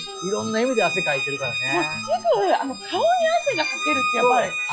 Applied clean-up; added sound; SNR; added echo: classical method log-MMSE.